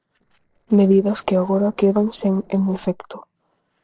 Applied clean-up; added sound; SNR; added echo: neural separator model SepFormer DNS4.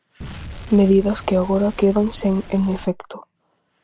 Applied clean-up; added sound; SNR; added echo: none; Explosion; 16 dB; none.